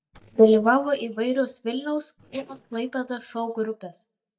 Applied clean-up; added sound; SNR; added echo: neural mask model DeepFilterNet 3.